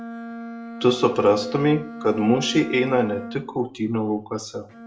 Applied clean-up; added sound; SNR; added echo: none; Bowed string instrument; 13 dB; reverberation time 0.3 s.